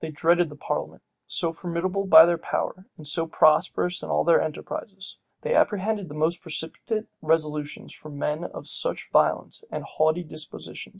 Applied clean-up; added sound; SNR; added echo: none; none; none; none.